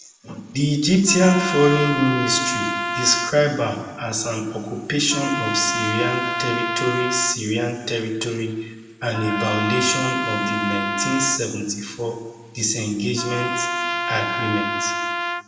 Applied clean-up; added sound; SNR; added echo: none; Trumpet; 5 dB; reverberation time 1.4 s.